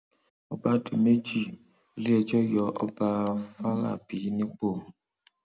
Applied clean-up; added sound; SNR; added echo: none; none; none; none.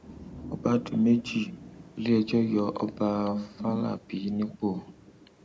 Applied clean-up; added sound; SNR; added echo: none; Thunder / Rain; 18 dB; none.